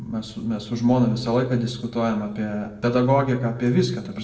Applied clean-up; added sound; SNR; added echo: none; none; none; reverberation time 0.6 s.